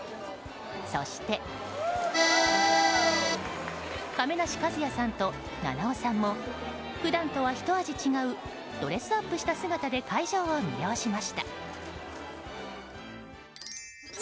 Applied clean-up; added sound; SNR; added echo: none; Accordion; -5 dB; none.